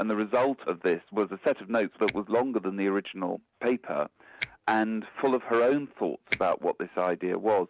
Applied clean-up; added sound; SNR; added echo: neural mask model RNNoise.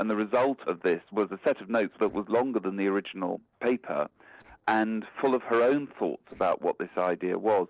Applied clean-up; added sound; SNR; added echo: neural separator model SepFormer DNS4.